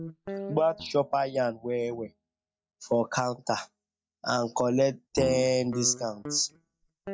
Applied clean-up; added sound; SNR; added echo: neural mask model DeepFilterNet 3.